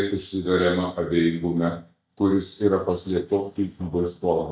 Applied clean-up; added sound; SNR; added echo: neural mask model DeepFilterNet 3.